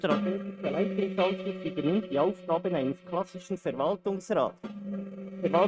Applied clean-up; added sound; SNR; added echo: neural mask model RNNoise.